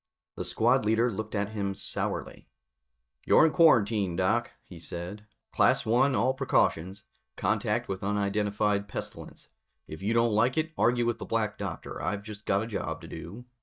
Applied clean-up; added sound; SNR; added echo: neural mask model DeepFilterNet 3.